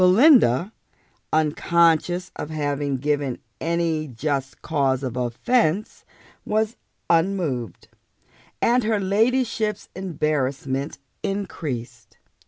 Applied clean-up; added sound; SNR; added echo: none; none; none; none.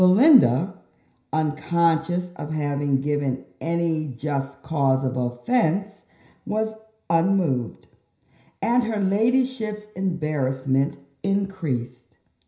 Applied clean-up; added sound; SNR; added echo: none; none; none; reverberation time 0.5 s.